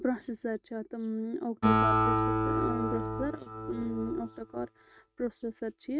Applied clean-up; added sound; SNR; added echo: neural mask model RNNoise.